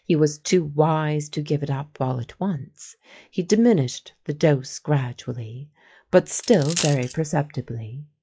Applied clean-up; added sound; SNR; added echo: classical method log-MMSE.